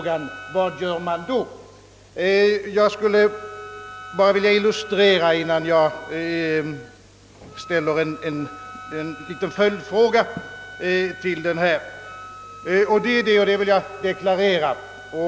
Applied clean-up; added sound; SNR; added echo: none; Wind instrument, woodwind instrument + Wind instrument, woodwind instrument; 18 dB; none.